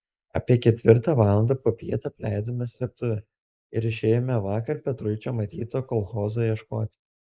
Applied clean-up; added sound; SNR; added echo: neural mask model Resemble Enhance denoiser.